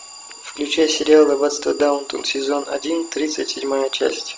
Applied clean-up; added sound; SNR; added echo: none; Alarm; 19 dB; none.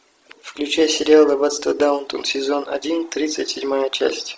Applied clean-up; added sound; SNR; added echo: none; none; none; none.